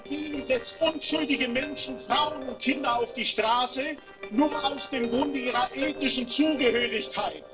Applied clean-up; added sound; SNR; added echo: neural separator model SepFormer DNS4.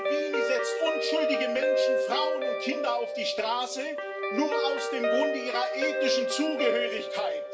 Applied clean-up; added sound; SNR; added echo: none; Guitar; -3 dB; reverberation time 0.4 s.